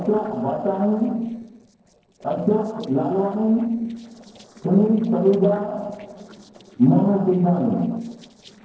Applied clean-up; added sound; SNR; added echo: neural separator model SepFormer DNS4.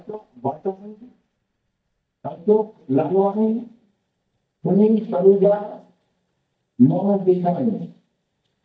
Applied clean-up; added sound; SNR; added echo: neural mask model DeepFilterNet 3.